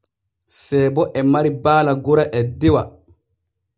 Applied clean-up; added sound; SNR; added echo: none; none; none; none.